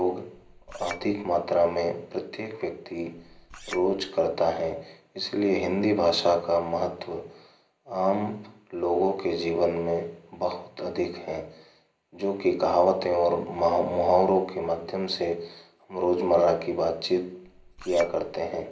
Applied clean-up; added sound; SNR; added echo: none; Chink, clink; 16 dB; reverberation time 0.5 s.